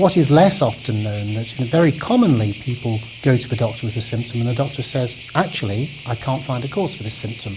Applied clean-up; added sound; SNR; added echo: none; Cricket; 18 dB; none.